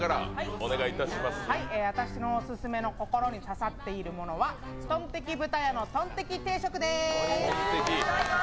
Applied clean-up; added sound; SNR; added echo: none; Walk, footsteps; 12 dB; none.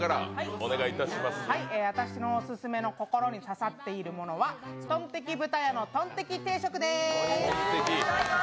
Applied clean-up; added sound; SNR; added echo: none; none; none; none.